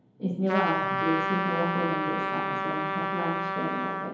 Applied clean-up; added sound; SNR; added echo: none; Trumpet; -1 dB; reverberation time 2.2 s.